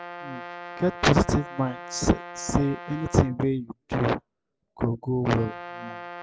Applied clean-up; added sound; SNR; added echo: none; Brass instrument; 14 dB; none.